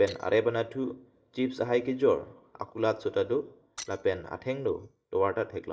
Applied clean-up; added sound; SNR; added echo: neural mask model DeepFilterNet 3.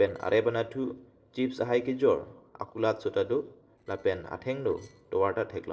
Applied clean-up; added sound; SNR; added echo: neural separator model SepFormer DNS4.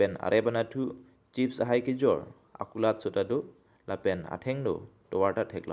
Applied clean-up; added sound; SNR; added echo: none; none; none; none.